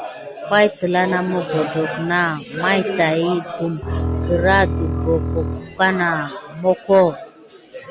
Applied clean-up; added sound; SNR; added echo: none; Bowed string instrument; 4 dB; none.